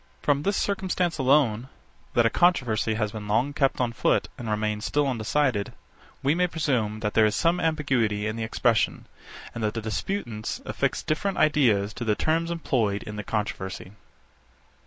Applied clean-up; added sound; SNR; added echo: none; none; none; none.